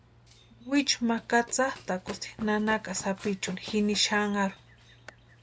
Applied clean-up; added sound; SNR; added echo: none; Run; 19 dB; none.